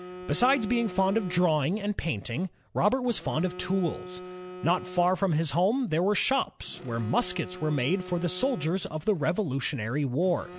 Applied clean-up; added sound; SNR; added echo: none; Telephone; 16 dB; none.